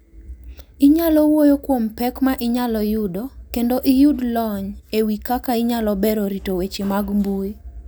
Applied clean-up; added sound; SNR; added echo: none; none; none; none.